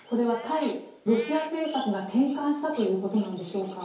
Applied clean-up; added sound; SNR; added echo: none; Crow; 18 dB; reverberation time 2.4 s.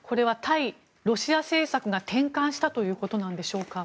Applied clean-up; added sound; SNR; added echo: none; none; none; none.